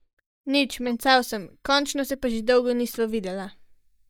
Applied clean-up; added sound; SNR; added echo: neural mask model DeepFilterNet 3.